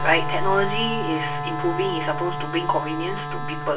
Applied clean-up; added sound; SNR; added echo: none; Wind instrument, woodwind instrument; 5 dB; reverberation time 0.2 s.